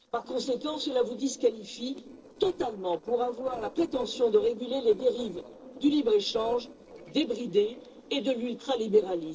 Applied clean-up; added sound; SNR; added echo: neural separator model SepFormer DNS4.